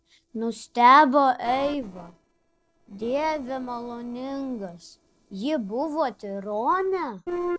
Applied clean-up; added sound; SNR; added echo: neural separator model SepFormer DNS4.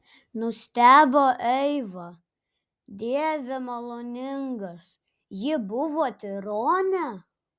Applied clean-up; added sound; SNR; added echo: none; none; none; none.